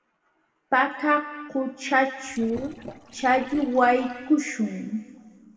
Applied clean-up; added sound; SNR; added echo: neural separator model SepFormer DNS4.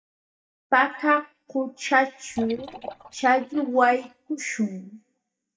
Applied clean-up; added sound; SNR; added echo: neural mask model DeepFilterNet 3.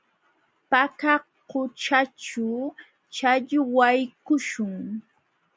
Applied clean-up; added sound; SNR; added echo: none; none; none; none.